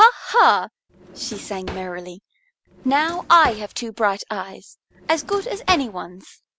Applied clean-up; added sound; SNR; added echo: none; Drawer open or close; 16 dB; none.